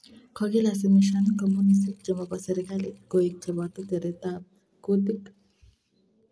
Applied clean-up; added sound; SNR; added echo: neural mask model Resemble Enhance denoiser.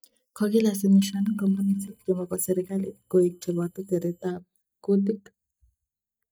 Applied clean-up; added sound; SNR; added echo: neural mask model DeepFilterNet 3.